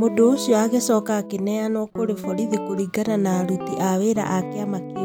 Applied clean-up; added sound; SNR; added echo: none; Guitar; 10 dB; none.